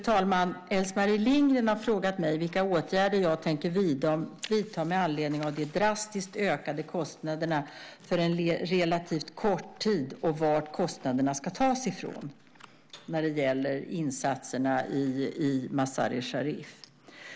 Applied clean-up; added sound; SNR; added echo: none; none; none; none.